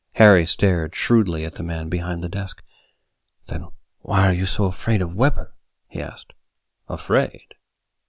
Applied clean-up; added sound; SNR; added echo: none; none; none; none.